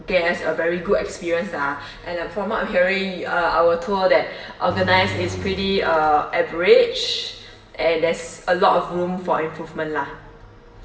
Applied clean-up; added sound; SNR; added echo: none; Engine; 11 dB; reverberation time 1.1 s.